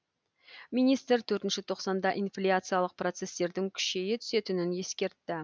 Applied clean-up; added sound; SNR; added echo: none; none; none; none.